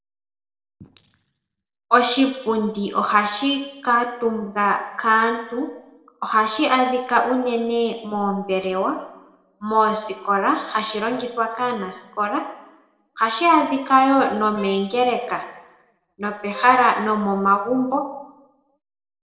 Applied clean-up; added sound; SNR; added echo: none; Bowed string instrument; 20 dB; reverberation time 0.8 s.